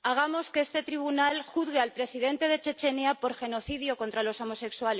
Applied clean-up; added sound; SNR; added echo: none; none; none; none.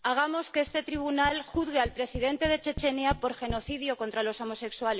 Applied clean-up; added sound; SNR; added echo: none; Tap; 14 dB; none.